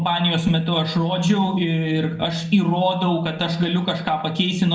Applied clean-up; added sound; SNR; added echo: none; none; none; reverberation time 0.8 s.